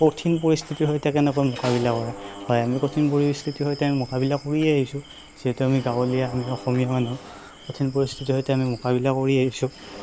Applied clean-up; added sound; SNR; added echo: none; Mechanisms + Snare drum; 18 dB; none.